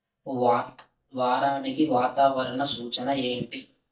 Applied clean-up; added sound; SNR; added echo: neural mask model DeepFilterNet 3.